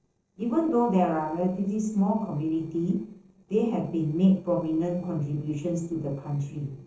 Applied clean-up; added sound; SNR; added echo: neural separator model SepFormer DNS4.